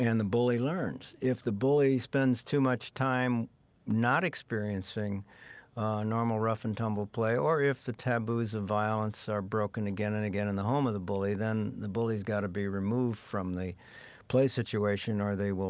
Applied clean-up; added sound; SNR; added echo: none; none; none; none.